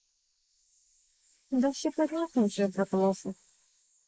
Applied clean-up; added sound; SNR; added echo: neural mask model Resemble Enhance denoiser.